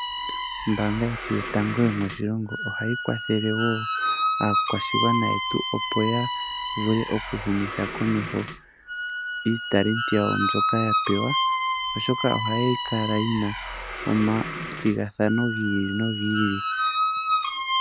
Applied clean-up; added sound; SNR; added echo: none; Squeak; 1 dB; none.